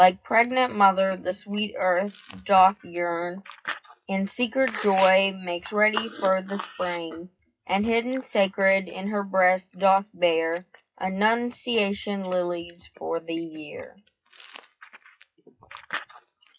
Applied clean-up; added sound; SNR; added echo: classical method WPE with log-MMSE.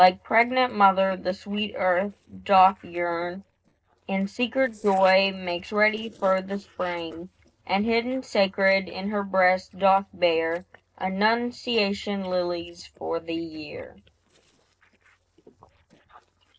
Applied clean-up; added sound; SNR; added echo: neural separator model SepFormer DNS4.